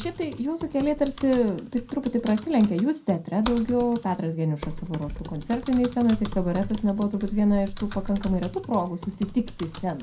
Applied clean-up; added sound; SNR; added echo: none; Typing; 12 dB; reverberation time 0.2 s.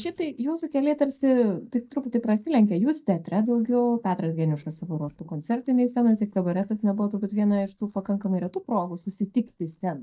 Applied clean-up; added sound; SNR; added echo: neural mask model DeepFilterNet 3.